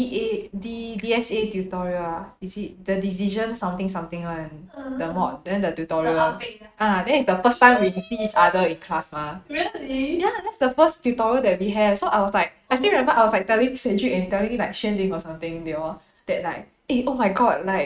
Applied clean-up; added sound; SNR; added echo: neural mask model RNNoise.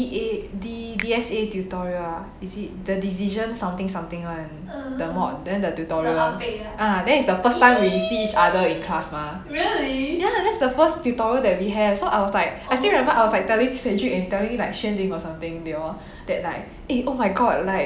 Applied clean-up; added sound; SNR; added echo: none; Finger snapping; 19 dB; none.